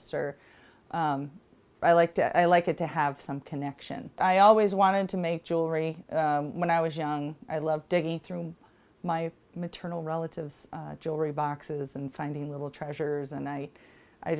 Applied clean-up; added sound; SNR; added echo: none; none; none; none.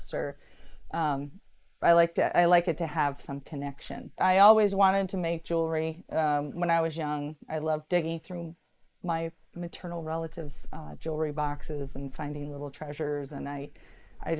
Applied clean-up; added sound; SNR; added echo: neural mask model Resemble Enhance denoiser.